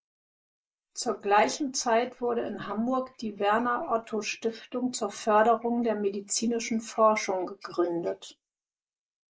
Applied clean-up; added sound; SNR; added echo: neural mask model Resemble Enhance denoiser.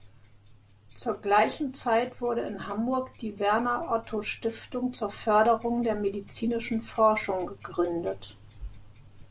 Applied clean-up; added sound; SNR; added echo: none; none; none; none.